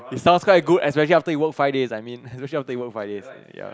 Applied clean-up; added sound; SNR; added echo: none; none; none; none.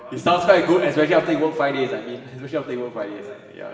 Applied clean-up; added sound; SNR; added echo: none; none; none; reverberation time 1.3 s.